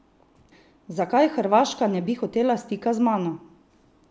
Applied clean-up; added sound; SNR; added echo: none; none; none; none.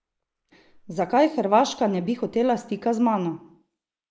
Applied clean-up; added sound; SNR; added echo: neural mask model Resemble Enhance denoiser.